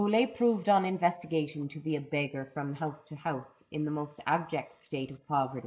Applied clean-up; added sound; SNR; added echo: neural mask model Resemble Enhance denoiser.